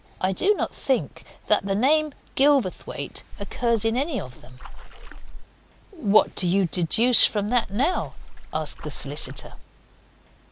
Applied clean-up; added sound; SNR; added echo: none; Splash, splatter; 6 dB; none.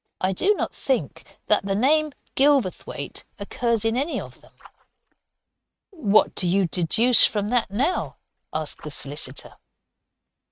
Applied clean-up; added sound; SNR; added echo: neural mask model RNNoise.